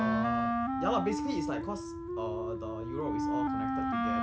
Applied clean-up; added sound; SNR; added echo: none; Wind instrument, woodwind instrument; -5 dB; none.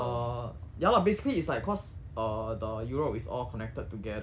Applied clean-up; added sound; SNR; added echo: none; none; none; none.